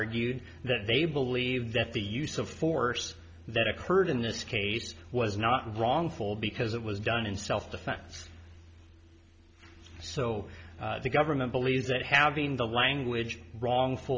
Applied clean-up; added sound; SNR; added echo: none; none; none; none.